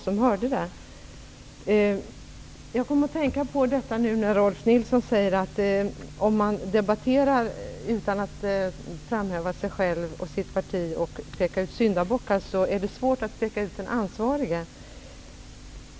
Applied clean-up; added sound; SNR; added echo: none; none; none; none.